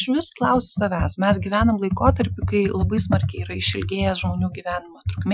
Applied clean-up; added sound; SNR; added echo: classical method Wiener filter.